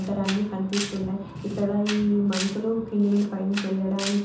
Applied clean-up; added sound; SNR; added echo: none; Camera; 13 dB; reverberation time 0.6 s.